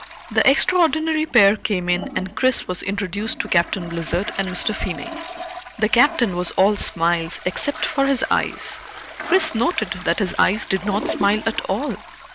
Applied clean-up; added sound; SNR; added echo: none; Toilet flush; 13 dB; none.